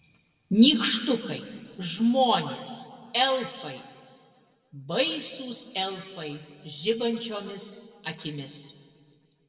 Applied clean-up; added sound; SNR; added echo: none; none; none; reverberation time 1.9 s.